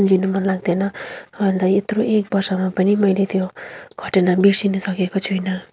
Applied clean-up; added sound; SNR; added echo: none; none; none; none.